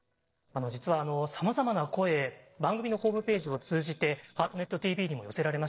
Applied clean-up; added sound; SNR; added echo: neural separator model SepFormer DNS4.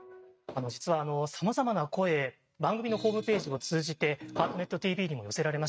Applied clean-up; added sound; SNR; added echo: neural mask model RNNoise.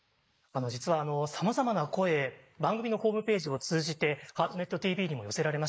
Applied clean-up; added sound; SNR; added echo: neural mask model Resemble Enhance denoiser.